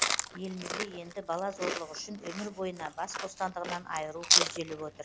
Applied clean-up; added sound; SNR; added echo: none; Chewing, mastication; -4 dB; none.